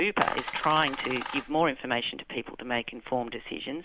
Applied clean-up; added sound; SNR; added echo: none; Coin (dropping); 5 dB; none.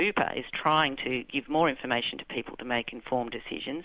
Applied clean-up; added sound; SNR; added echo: none; none; none; none.